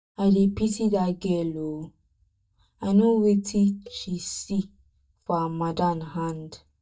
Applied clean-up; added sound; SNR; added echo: neural mask model DeepFilterNet 3.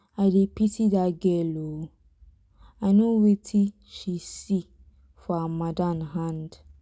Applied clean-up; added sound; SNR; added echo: none; none; none; none.